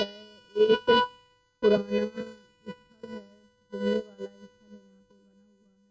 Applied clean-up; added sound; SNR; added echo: neural mask model RNNoise.